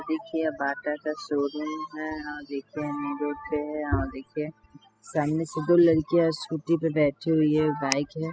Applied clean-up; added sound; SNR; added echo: classical method spectral subtraction.